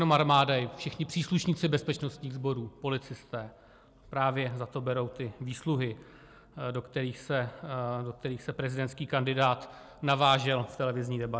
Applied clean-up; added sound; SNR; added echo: none; none; none; none.